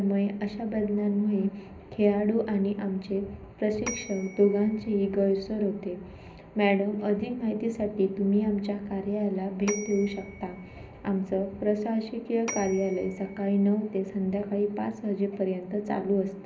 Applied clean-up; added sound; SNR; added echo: none; Bell / Telephone; 16 dB; reverberation time 0.5 s.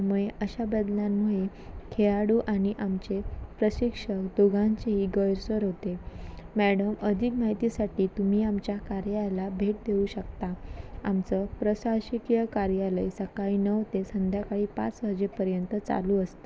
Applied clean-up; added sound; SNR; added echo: none; none; none; none.